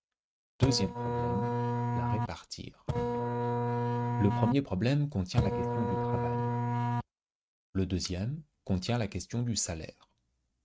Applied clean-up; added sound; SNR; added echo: neural mask model RNNoise.